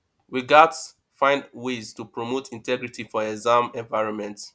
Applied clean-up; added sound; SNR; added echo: none; none; none; none.